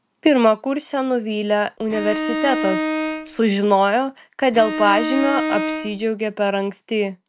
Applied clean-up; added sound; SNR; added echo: none; Bowed string instrument; 4 dB; none.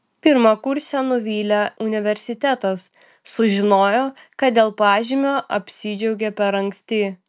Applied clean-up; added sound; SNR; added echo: none; none; none; none.